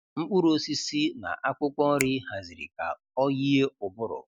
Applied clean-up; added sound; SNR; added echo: none; Finger snapping; 15 dB; none.